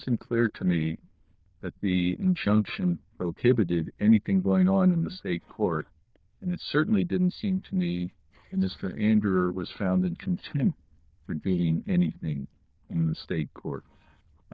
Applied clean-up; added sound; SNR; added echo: neural diffusion model UNIVERSE++.